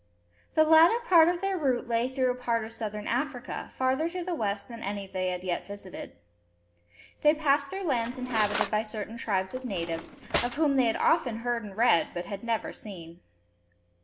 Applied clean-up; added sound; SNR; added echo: none; Cutlery, silverware; 9 dB; none.